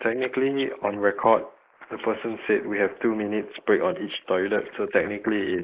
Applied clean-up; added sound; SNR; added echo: neural mask model Resemble Enhance denoiser.